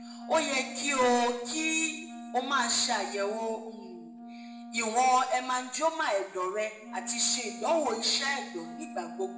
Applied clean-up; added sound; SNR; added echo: none; Wind instrument, woodwind instrument; 14 dB; reverberation time 0.9 s.